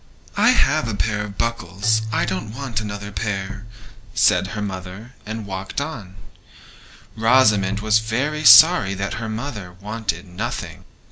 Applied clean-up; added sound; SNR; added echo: none; Keyboard (musical) + Bass drum; 12 dB; none.